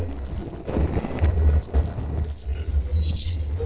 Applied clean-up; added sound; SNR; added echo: neural separator model SepFormer DNS4.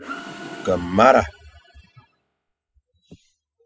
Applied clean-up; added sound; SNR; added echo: classical method spectral subtraction.